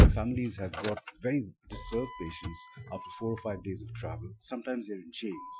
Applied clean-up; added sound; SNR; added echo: classical method Wiener filter.